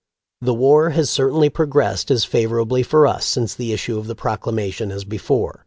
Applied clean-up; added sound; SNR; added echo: none; none; none; none.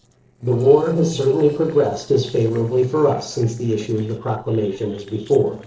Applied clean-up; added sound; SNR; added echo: neural separator model SepFormer DNS4.